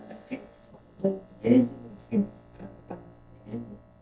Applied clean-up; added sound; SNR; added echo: neural mask model DeepFilterNet 3.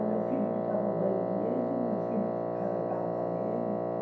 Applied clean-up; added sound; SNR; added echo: none; Wind instrument, woodwind instrument; -3 dB; reverberation time 0.6 s.